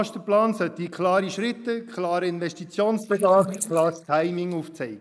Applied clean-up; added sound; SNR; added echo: neural mask model Resemble Enhance denoiser.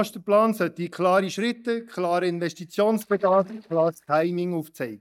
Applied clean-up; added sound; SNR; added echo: neural mask model DeepFilterNet 3.